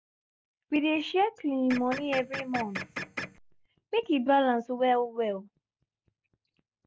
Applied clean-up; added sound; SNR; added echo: none; Printer; 8 dB; none.